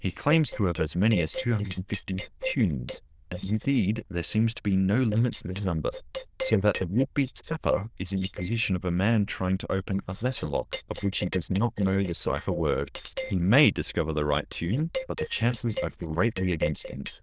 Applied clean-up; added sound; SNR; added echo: neural diffusion model UNIVERSE++.